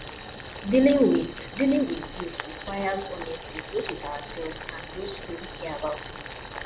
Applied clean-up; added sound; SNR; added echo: none; Boiling; 10 dB; none.